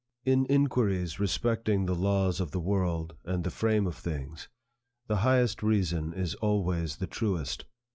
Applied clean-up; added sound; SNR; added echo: none; none; none; none.